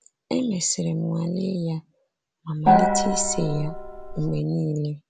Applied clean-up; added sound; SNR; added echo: none; Gong; -4 dB; none.